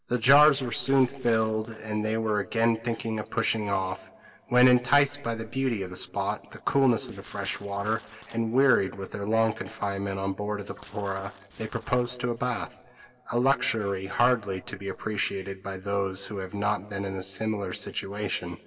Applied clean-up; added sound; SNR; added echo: neural separator model SepFormer DNS4.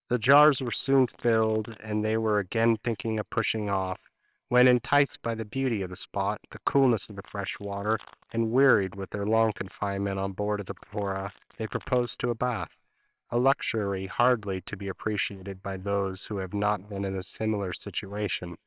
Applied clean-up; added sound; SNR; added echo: neural separator model SepFormer WHAMR!.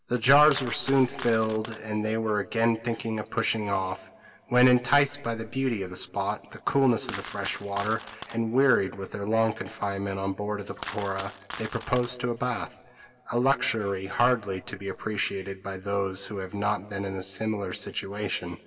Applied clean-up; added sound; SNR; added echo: none; Coin (dropping); 15 dB; reverberation time 1.3 s.